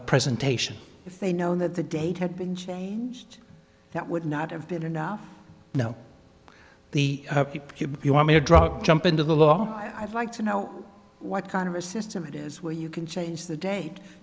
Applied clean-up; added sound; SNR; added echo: none; none; none; none.